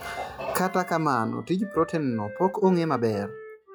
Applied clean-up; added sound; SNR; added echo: classical method log-MMSE.